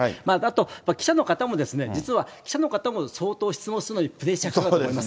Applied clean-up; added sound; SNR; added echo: none; none; none; none.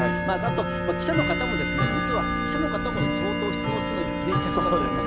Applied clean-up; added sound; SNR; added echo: none; Tick-tock / Bell; -4 dB; none.